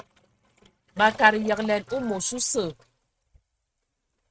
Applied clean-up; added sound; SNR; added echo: neural mask model RNNoise.